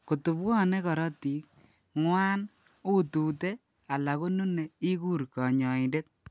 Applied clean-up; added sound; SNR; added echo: none; none; none; none.